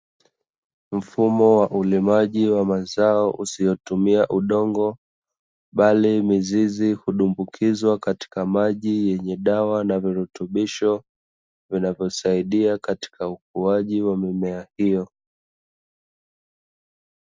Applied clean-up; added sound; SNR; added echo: none; none; none; none.